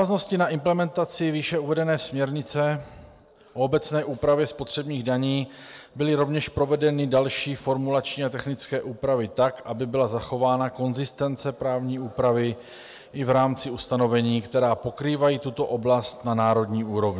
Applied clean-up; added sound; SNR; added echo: none; none; none; none.